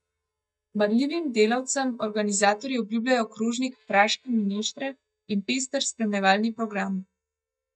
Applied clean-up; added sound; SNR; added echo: neural mask model DeepFilterNet 3.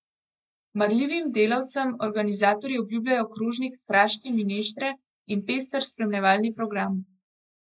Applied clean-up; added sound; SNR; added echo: neural mask model Resemble Enhance denoiser.